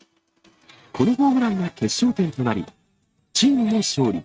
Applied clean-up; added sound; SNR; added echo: neural mask model RNNoise.